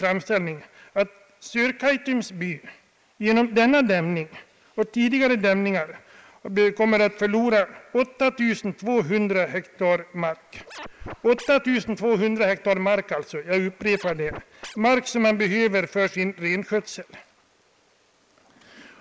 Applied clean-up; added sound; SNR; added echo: neural mask model Resemble Enhance denoiser.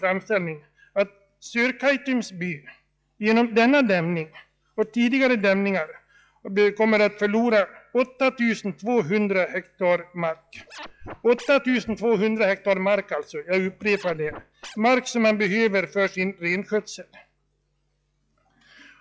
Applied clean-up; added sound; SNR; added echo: classical method log-MMSE.